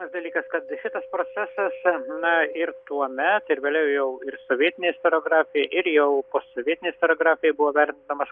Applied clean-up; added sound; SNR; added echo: neural mask model DeepFilterNet 3.